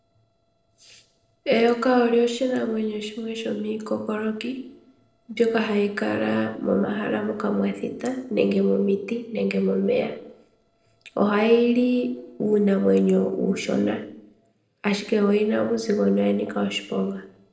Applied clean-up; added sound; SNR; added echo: neural separator model SepFormer DNS4.